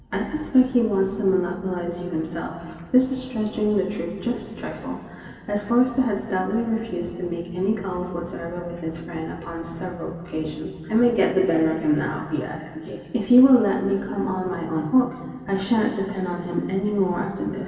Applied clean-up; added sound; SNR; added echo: none; none; none; reverberation time 2.3 s.